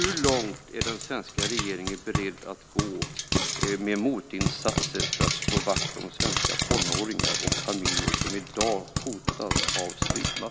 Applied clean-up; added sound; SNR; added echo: none; Frying (food); -3 dB; none.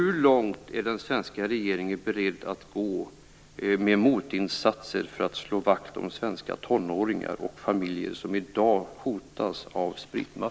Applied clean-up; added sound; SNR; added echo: none; none; none; none.